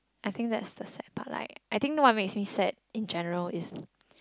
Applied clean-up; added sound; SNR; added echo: none; none; none; none.